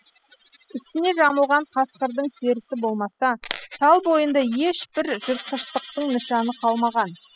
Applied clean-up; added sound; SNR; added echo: classical method spectral subtraction.